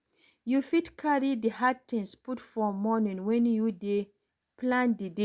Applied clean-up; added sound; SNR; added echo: none; none; none; none.